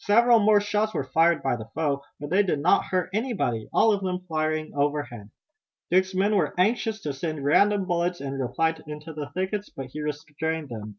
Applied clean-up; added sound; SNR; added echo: none; none; none; none.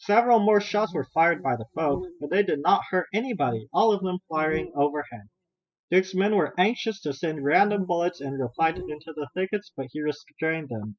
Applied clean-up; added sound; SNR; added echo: classical method spectral subtraction.